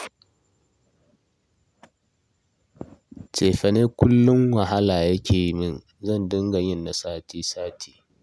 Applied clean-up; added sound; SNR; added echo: none; none; none; none.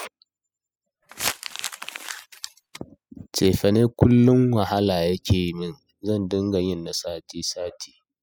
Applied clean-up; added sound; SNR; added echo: classical method spectral subtraction.